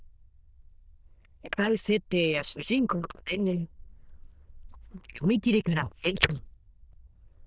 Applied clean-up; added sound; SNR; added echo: neural diffusion model UNIVERSE++.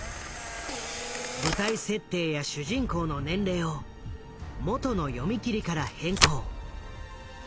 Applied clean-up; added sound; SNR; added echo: none; Camera; 4 dB; none.